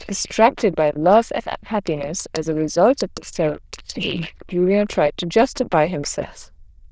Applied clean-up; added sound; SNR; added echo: neural diffusion model UNIVERSE++.